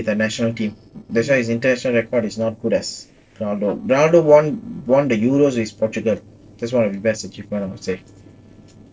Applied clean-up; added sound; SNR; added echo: neural separator model SepFormer DNS4.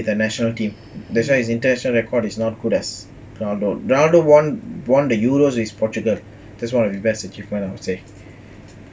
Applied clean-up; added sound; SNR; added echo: none; none; none; none.